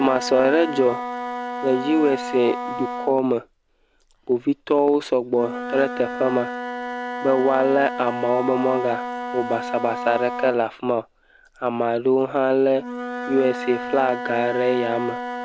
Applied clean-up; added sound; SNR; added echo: none; Wind instrument, woodwind instrument; 9 dB; none.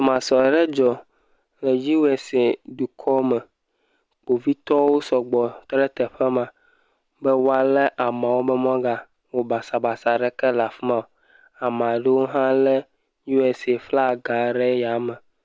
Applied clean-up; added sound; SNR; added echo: none; none; none; none.